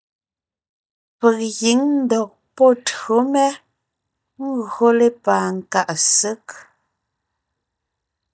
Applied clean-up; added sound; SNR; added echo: neural mask model DeepFilterNet 3.